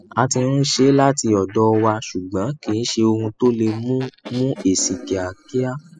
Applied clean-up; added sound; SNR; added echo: classical method spectral subtraction.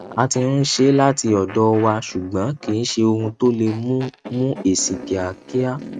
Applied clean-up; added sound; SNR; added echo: neural mask model RNNoise.